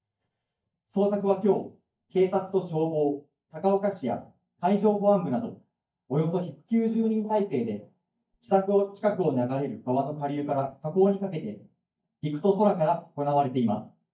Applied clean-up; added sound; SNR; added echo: neural mask model DeepFilterNet 3.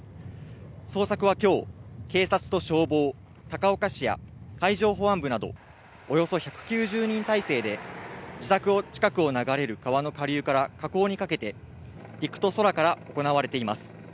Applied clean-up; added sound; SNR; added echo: none; none; none; none.